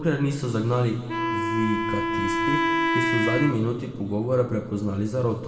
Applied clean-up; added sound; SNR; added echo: none; Wind instrument, woodwind instrument; 1 dB; reverberation time 1.7 s.